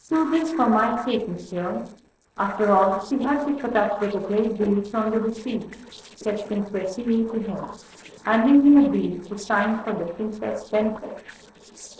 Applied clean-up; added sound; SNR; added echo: neural separator model SepFormer DNS4.